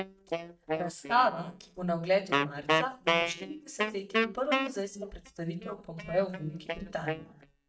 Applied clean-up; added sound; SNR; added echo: neural mask model DeepFilterNet 3.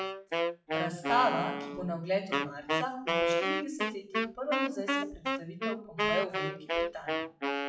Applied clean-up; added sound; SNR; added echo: classical method WPE with log-MMSE.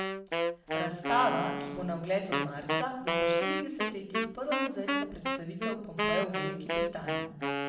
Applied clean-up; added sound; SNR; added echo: none; Wind instrument, woodwind instrument; -2 dB; reverberation time 0.9 s.